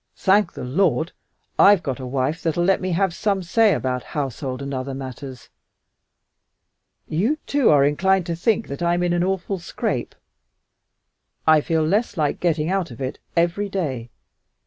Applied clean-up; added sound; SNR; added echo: none; none; none; none.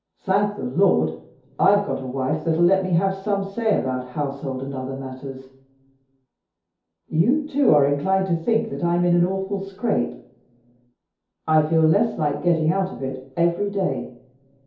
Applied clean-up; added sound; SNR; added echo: none; none; none; reverberation time 0.6 s.